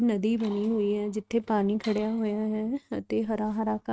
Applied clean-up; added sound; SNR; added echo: neural mask model RNNoise.